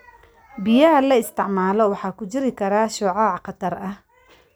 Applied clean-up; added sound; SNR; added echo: none; none; none; none.